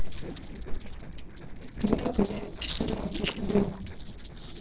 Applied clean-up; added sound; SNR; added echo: neural separator model SepFormer DNS4.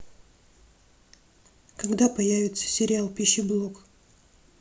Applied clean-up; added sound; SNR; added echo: none; none; none; none.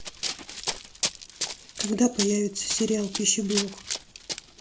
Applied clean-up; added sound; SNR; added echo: none; Run; 5 dB; none.